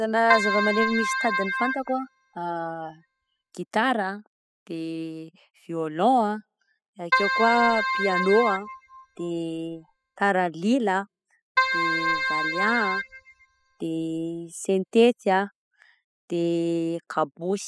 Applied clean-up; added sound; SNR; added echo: classical method spectral subtraction.